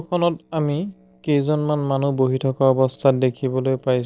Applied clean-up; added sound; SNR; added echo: neural separator model SepFormer DNS4.